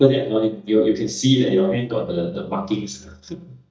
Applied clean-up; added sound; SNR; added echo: neural mask model DeepFilterNet 3.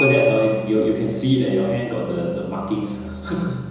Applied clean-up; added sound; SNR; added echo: none; Piano; 12 dB; reverberation time 1.0 s.